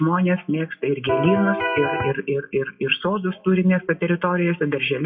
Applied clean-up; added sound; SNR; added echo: classical method WPE with log-MMSE.